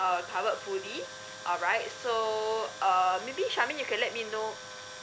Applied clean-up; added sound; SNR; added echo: none; Tools; 13 dB; none.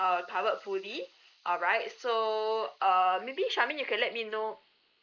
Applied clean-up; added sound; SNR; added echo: neural mask model Resemble Enhance denoiser.